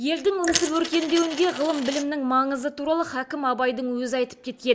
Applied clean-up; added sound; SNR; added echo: neural mask model Resemble Enhance denoiser.